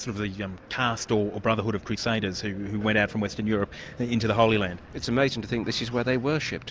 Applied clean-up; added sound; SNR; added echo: none; none; none; none.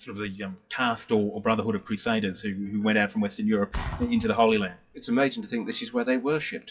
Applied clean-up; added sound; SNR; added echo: classical method WPE with log-MMSE.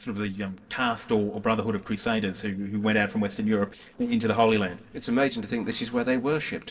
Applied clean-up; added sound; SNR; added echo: neural separator model SepFormer DNS4.